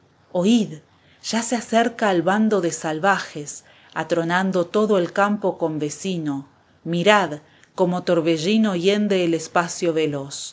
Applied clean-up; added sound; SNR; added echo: none; none; none; none.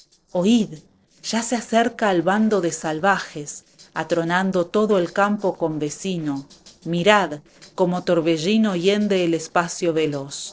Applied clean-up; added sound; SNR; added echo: neural separator model SepFormer DNS4.